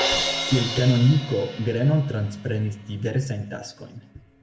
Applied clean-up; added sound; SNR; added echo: none; Crash cymbal; 8 dB; reverberation time 0.7 s.